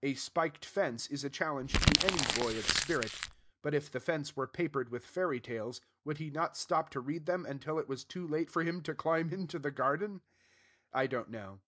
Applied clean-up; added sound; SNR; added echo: none; Crumpling, crinkling; -3 dB; none.